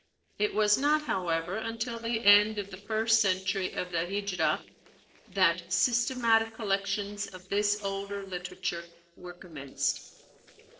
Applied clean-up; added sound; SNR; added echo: neural separator model SepFormer DNS4.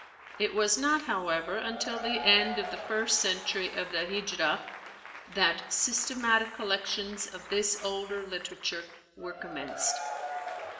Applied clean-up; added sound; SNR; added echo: none; Applause / Crowd / Cheering; 10 dB; reverberation time 1.1 s.